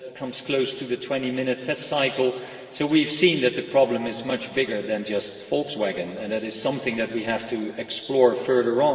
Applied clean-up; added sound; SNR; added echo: none; none; none; reverberation time 2.5 s.